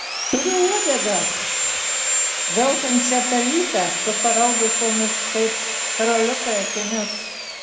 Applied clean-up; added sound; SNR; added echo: none; Sawing; -1 dB; reverberation time 1.0 s.